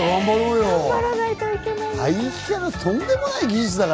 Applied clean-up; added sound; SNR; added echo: none; none; none; none.